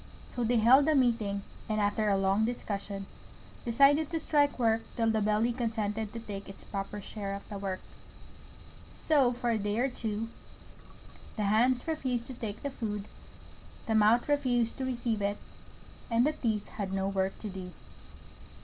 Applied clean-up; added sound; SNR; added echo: none; none; none; none.